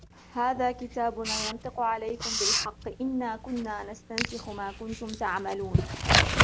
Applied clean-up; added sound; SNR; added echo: none; Writing; -2 dB; none.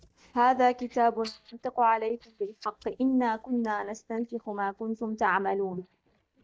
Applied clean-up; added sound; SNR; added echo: neural mask model DeepFilterNet 3.